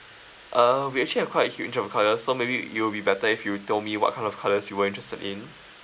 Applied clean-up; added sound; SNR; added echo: none; none; none; none.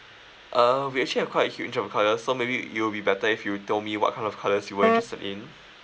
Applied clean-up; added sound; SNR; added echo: none; Wind instrument, woodwind instrument; 0 dB; none.